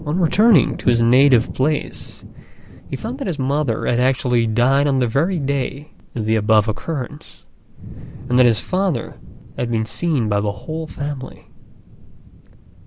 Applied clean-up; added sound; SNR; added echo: none; Thunder / Wind; 15 dB; none.